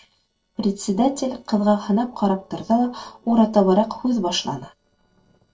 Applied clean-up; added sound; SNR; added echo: neural separator model SepFormer DNS4.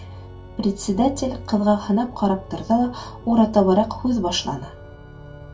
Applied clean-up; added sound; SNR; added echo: none; Organ; 16 dB; reverberation time 0.2 s.